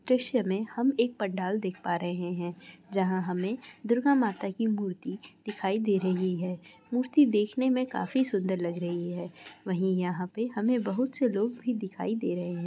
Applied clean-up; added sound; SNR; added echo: none; none; none; none.